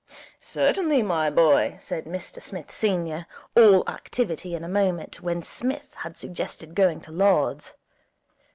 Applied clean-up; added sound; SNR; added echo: none; none; none; none.